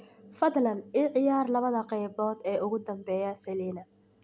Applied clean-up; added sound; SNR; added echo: none; none; none; none.